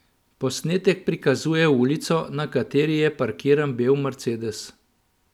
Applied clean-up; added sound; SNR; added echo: none; none; none; none.